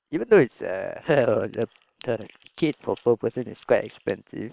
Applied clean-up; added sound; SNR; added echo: neural separator model SepFormer WHAM!.